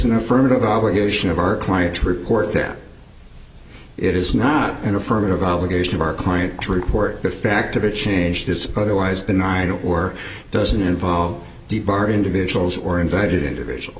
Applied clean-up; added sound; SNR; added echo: none; none; none; none.